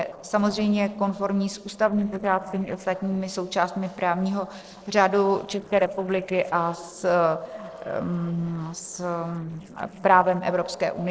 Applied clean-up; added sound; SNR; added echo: neural separator model SepFormer DNS4.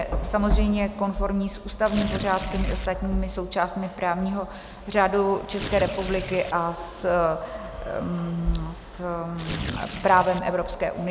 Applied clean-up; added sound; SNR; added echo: none; Tearing; 7 dB; none.